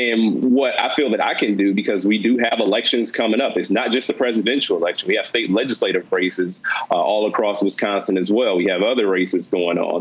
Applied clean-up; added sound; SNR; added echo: none; none; none; none.